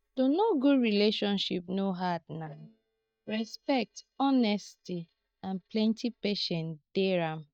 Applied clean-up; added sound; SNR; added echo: neural mask model DeepFilterNet 3.